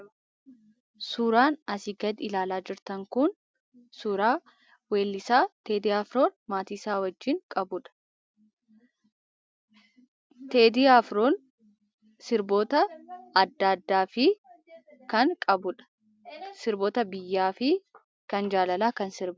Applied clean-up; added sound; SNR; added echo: none; none; none; none.